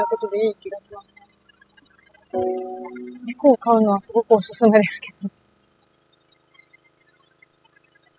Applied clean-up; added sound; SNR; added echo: classical method spectral subtraction.